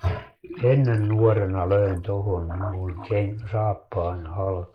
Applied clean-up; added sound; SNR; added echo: neural mask model Resemble Enhance denoiser.